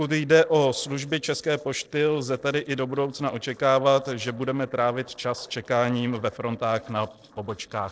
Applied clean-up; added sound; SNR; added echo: neural separator model SepFormer DNS4.